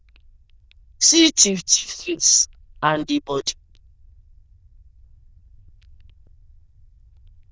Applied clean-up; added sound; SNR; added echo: neural diffusion model UNIVERSE++.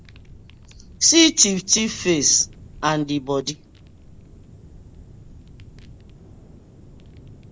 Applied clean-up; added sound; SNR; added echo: none; Fire; 20 dB; none.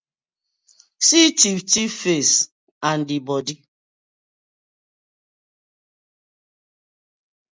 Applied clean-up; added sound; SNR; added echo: none; none; none; none.